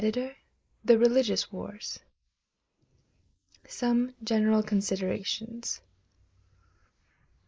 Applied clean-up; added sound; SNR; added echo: neural mask model Resemble Enhance denoiser.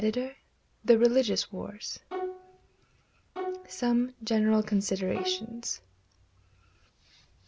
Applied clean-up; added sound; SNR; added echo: none; Bowed string instrument; 9 dB; none.